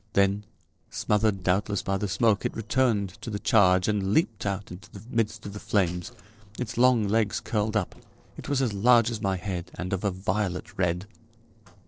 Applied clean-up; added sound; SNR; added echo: neural separator model SepFormer DNS4.